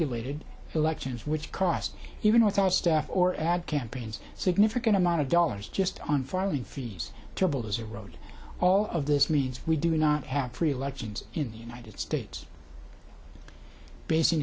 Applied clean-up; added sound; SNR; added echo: none; none; none; none.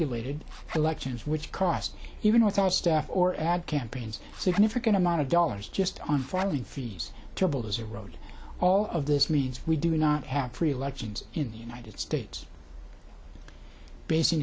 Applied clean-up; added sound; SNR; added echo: none; Zipper (clothing); 18 dB; none.